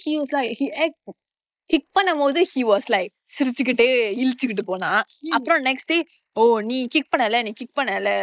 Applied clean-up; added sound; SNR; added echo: neural mask model Resemble Enhance denoiser.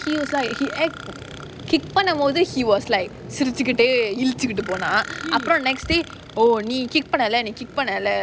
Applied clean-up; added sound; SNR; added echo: none; Burping, eructation; 17 dB; none.